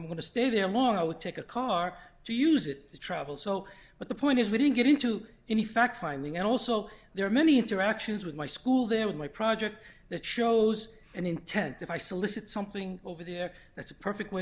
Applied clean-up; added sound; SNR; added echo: none; none; none; none.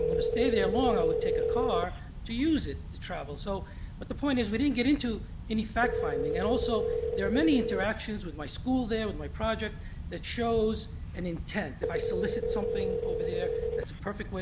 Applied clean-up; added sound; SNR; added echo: none; Telephone; 1 dB; none.